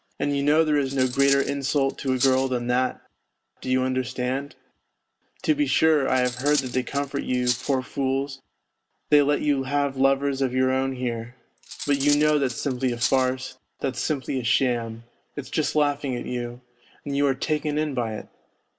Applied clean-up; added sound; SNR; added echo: none; Cutlery, silverware; 9 dB; none.